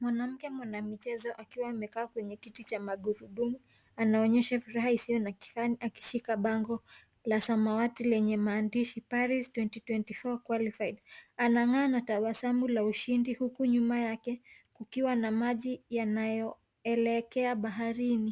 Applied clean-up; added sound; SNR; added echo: none; none; none; none.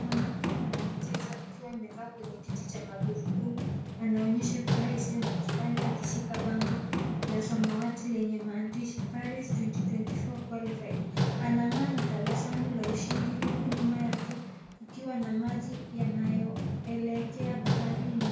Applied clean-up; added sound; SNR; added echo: none; Run; -1 dB; reverberation time 0.5 s.